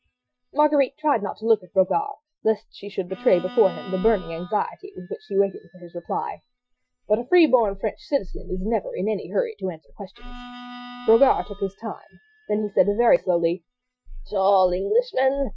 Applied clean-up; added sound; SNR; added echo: classical method Wiener filter.